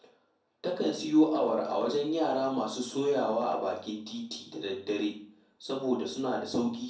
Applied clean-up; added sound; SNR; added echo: none; none; none; reverberation time 0.6 s.